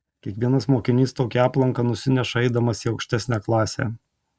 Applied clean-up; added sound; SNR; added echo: none; none; none; none.